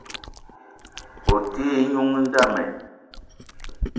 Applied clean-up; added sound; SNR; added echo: none; Chewing, mastication; 6 dB; reverberation time 0.7 s.